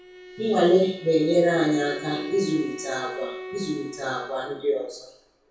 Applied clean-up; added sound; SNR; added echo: none; Bowed string instrument; 14 dB; reverberation time 0.6 s.